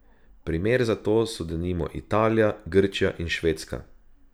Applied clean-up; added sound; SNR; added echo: none; none; none; none.